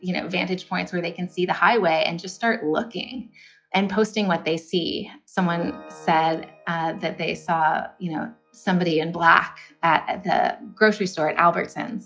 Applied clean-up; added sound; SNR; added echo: classical method log-MMSE.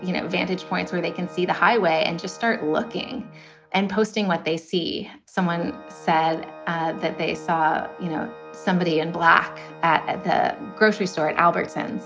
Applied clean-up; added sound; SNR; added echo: none; Organ; 17 dB; none.